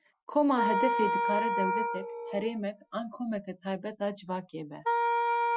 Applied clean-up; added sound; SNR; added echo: classical method Wiener filter.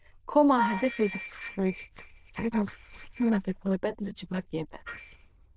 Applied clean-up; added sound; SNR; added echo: neural diffusion model UNIVERSE++.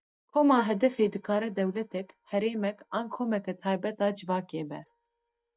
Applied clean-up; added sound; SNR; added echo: neural mask model DeepFilterNet 3.